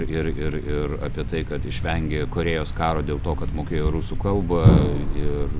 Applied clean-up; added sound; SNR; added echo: none; Thump, thud; -3 dB; none.